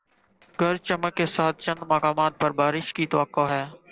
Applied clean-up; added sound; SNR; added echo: neural separator model SepFormer DNS4.